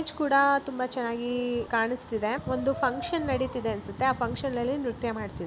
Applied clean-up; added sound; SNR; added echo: none; none; none; none.